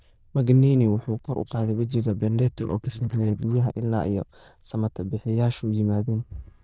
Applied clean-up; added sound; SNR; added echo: neural diffusion model UNIVERSE++.